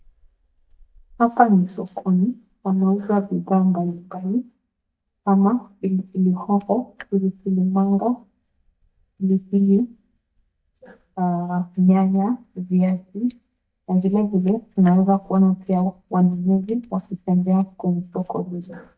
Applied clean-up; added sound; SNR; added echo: neural mask model DeepFilterNet 3.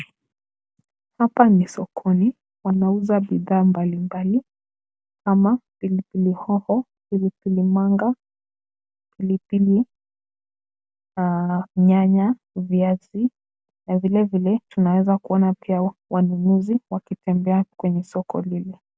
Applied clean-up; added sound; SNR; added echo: none; none; none; none.